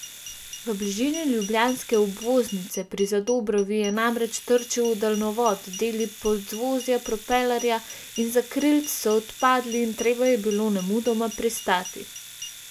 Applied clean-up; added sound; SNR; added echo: none; Glass + Domestic sounds, home sounds; 15 dB; none.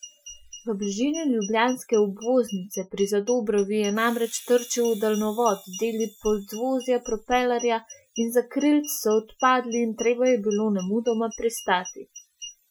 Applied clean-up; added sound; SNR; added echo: classical method Wiener filter.